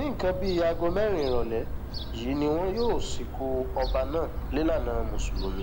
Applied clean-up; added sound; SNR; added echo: none; Gull, seagull / Fowl; 2 dB; none.